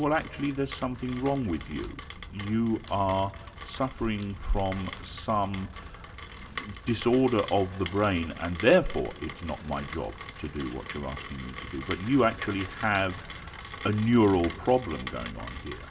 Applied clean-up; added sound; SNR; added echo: none; Rain; 13 dB; reverberation time 0.4 s.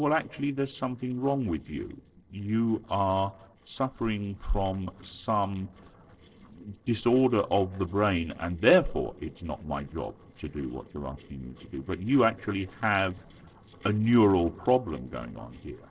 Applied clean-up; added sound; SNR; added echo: neural separator model SepFormer DNS4.